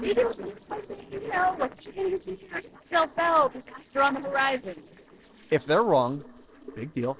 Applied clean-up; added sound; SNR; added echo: neural separator model SepFormer DNS4.